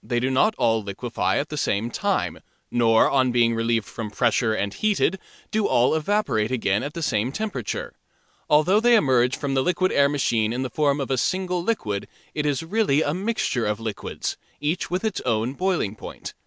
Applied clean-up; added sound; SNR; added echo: none; none; none; none.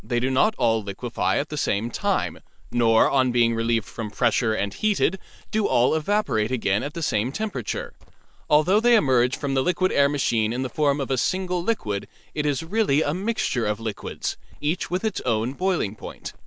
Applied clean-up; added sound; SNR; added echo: neural mask model Resemble Enhance denoiser.